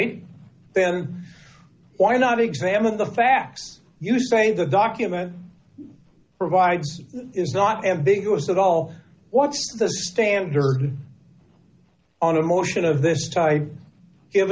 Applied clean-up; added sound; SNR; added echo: none; none; none; none.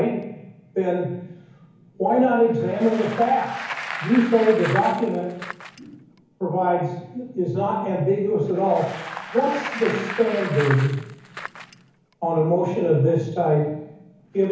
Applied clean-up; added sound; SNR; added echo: none; Bicycle; 14 dB; reverberation time 1.0 s.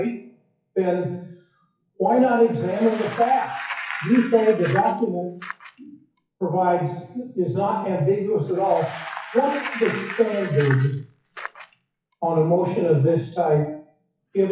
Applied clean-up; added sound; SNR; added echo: classical method WPE with log-MMSE.